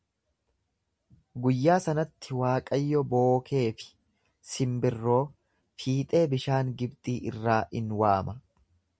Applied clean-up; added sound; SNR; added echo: none; none; none; none.